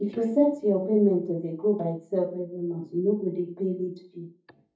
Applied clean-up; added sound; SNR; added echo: neural mask model DeepFilterNet 3.